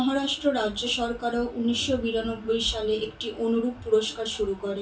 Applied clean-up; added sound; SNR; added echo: none; none; none; reverberation time 0.2 s.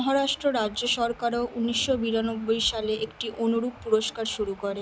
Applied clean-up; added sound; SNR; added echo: none; none; none; none.